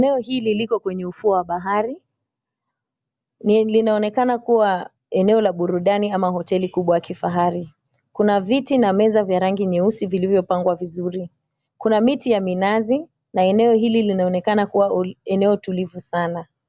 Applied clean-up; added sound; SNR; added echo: none; none; none; none.